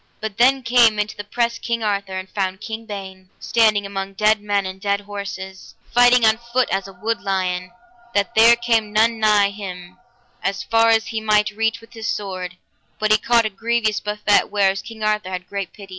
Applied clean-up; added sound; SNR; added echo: none; none; none; none.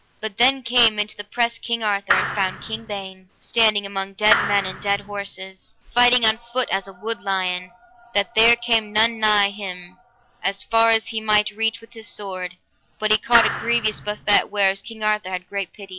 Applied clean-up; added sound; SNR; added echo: none; Clapping; 3 dB; none.